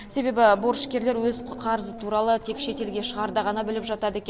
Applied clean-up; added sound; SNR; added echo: none; Dog; 14 dB; none.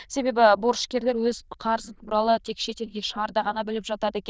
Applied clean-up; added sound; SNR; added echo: neural diffusion model UNIVERSE++.